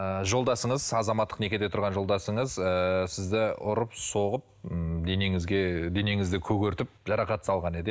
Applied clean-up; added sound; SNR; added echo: none; none; none; none.